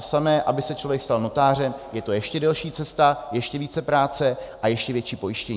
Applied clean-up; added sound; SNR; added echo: none; none; none; none.